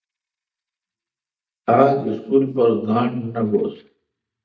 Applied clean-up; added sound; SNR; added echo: neural mask model DeepFilterNet 3.